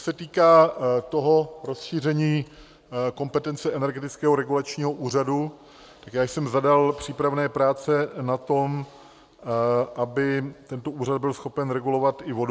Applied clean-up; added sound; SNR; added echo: none; none; none; none.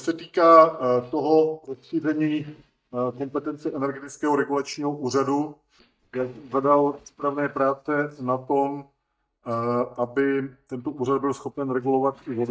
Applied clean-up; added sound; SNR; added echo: neural mask model DeepFilterNet 3.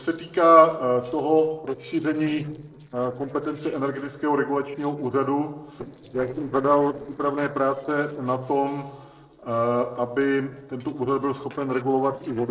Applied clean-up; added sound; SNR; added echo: neural separator model SepFormer DNS4.